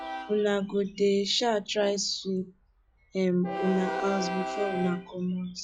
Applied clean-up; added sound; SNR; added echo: classical method log-MMSE.